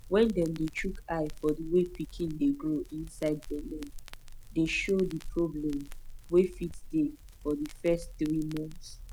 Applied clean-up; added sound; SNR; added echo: none; Crackle; 12 dB; none.